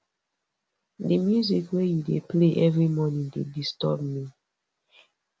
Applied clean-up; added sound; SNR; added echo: none; none; none; none.